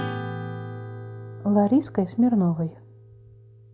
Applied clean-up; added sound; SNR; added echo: none; Acoustic guitar / Strum; 11 dB; none.